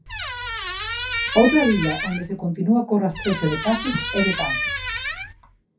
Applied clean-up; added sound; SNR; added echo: none; Squeak; 4 dB; reverberation time 0.3 s.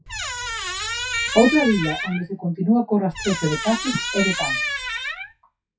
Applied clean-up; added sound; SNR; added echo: classical method WPE with log-MMSE.